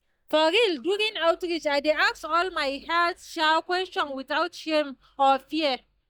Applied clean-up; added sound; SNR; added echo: neural mask model DeepFilterNet 3.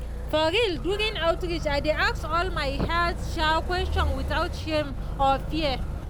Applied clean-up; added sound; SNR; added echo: none; Motor vehicle (road); 3 dB; none.